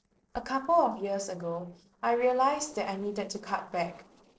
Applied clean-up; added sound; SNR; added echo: neural separator model SepFormer DNS4.